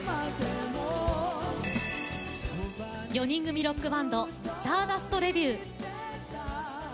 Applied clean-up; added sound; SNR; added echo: none; none; none; none.